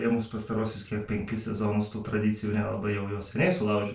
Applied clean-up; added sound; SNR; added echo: none; none; none; reverberation time 0.3 s.